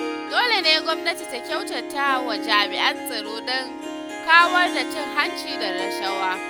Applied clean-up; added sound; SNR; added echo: none; Harp; 7 dB; none.